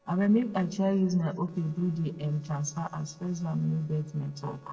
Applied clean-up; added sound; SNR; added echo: neural separator model SepFormer DNS4.